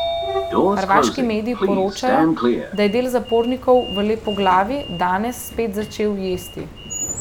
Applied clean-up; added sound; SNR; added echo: none; Sliding door; 3 dB; none.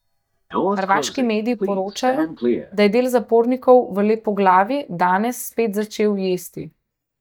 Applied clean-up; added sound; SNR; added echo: neural mask model DeepFilterNet 3.